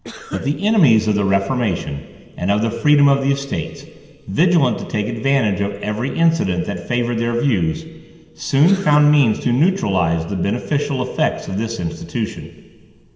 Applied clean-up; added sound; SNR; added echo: none; Cough; 17 dB; reverberation time 2.2 s.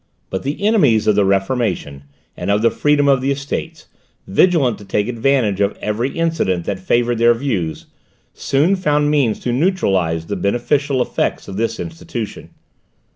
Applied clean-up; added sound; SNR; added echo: none; none; none; none.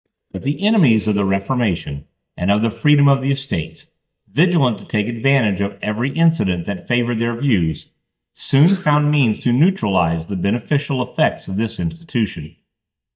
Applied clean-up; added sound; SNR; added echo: neural mask model DeepFilterNet 3.